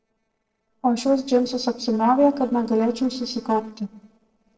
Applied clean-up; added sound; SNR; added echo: neural separator model SepFormer DNS4.